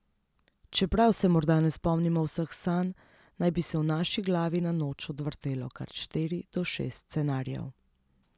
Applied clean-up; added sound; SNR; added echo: none; none; none; none.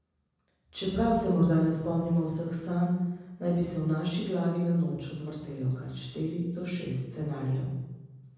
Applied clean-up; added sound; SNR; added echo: none; none; none; reverberation time 1.1 s.